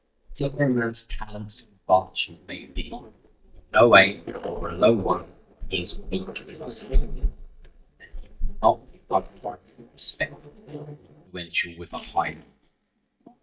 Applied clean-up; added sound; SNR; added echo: neural mask model DeepFilterNet 3.